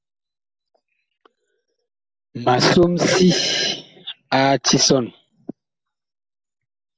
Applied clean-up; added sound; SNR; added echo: none; none; none; none.